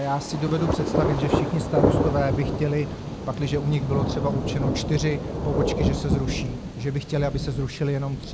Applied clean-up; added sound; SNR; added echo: none; Thunder; 0 dB; none.